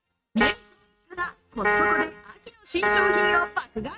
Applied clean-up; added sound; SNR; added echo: neural mask model RNNoise.